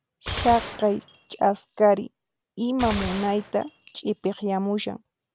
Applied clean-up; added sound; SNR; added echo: none; Gunshot, gunfire; 11 dB; none.